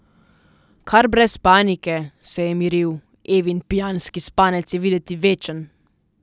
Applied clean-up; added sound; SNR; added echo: none; none; none; none.